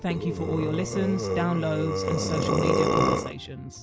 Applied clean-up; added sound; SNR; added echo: none; Burping, eructation; -2 dB; none.